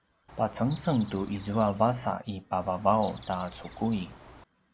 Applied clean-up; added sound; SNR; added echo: none; Chirp, tweet; 19 dB; none.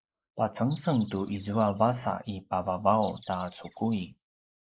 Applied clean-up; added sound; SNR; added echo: neural mask model Resemble Enhance denoiser.